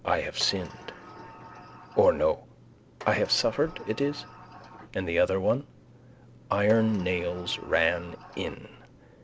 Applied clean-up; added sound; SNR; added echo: none; Sliding door; 19 dB; none.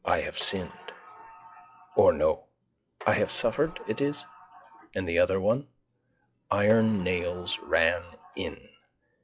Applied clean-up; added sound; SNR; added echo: classical method log-MMSE.